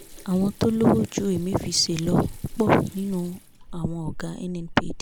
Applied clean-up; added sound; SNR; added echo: none; Sink (filling or washing) / Water tap, faucet; 14 dB; none.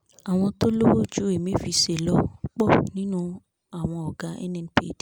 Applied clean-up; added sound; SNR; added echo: none; none; none; none.